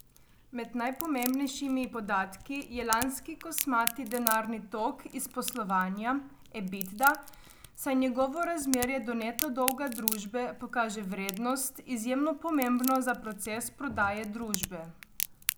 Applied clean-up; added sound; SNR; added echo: none; Crack; 9 dB; none.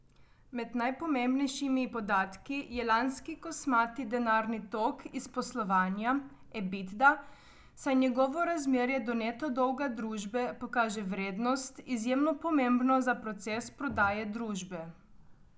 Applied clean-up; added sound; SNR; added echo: none; none; none; none.